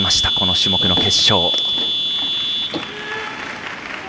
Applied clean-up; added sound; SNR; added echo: none; none; none; none.